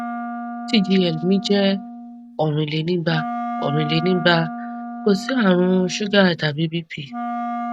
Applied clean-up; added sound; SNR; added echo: none; Wind instrument, woodwind instrument; 9 dB; none.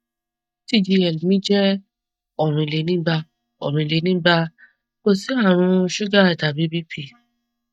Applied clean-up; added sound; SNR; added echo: neural mask model DeepFilterNet 3.